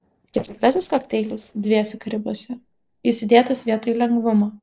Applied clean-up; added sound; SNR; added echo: neural separator model SepFormer DNS4.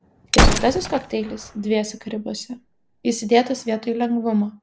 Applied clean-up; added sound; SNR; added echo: none; Gunshot, gunfire; 0 dB; none.